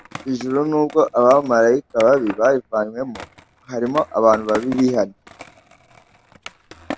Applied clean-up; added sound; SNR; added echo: none; Skateboard; 17 dB; none.